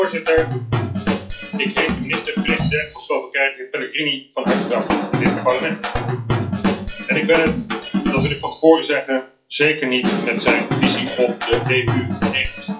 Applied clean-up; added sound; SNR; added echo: classical method WPE with log-MMSE.